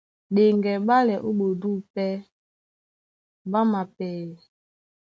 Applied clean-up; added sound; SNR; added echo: none; none; none; none.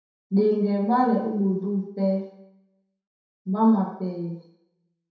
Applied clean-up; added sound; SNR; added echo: none; none; none; reverberation time 0.7 s.